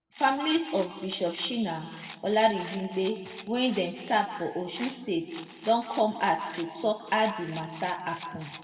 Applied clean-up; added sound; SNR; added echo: none; Rattle; 18 dB; reverberation time 1.6 s.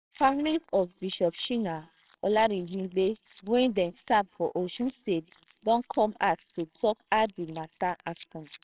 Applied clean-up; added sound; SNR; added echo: neural separator model SepFormer WHAMR!.